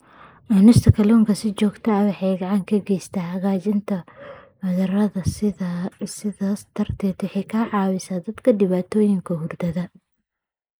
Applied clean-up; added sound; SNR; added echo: neural mask model Resemble Enhance denoiser.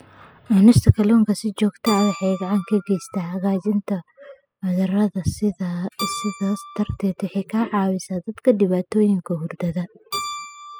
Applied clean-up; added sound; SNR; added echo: classical method spectral subtraction.